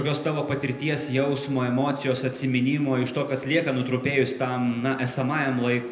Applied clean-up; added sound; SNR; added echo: none; Bowed string instrument; 20 dB; reverberation time 0.7 s.